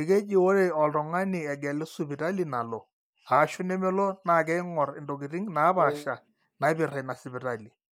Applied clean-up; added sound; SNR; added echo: neural mask model DeepFilterNet 3.